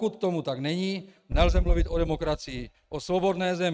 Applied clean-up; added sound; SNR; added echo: neural mask model RNNoise.